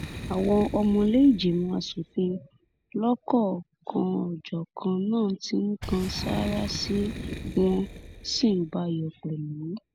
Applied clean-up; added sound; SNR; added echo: none; Boom; 13 dB; none.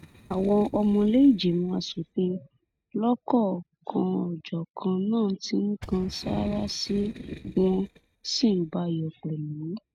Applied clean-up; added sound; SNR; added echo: neural mask model RNNoise.